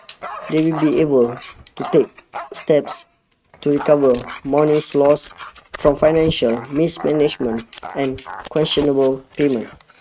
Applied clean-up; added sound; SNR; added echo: neural mask model RNNoise.